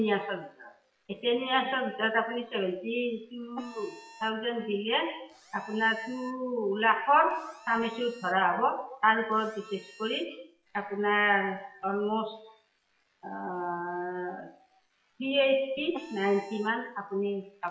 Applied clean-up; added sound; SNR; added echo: classical method WPE with log-MMSE.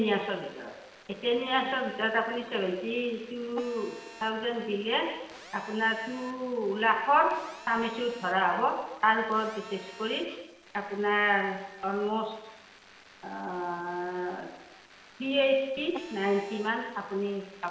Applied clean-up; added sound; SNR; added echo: none; Telephone; 20 dB; reverberation time 1.0 s.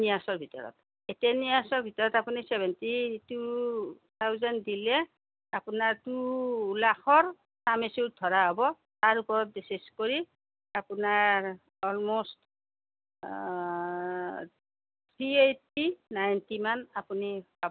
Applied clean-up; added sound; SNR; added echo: none; none; none; none.